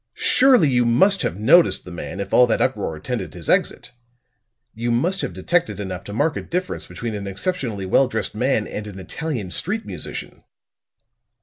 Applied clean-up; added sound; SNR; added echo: none; none; none; none.